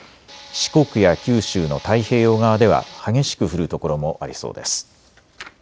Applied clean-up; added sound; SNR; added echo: none; Tools; 20 dB; none.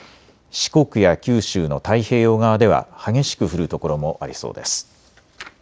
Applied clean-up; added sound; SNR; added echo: none; none; none; none.